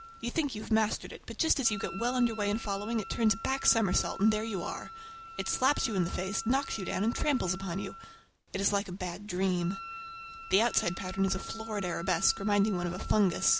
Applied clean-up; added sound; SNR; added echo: none; Wind instrument, woodwind instrument; 15 dB; none.